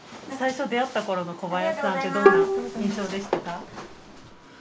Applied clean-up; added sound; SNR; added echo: none; Bowed string instrument; -2 dB; none.